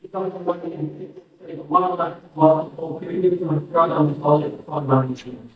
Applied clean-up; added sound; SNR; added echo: neural mask model DeepFilterNet 3.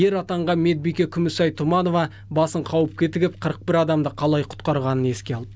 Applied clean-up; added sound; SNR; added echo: none; none; none; none.